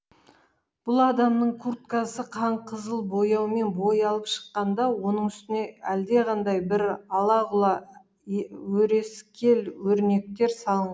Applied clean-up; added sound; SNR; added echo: none; none; none; none.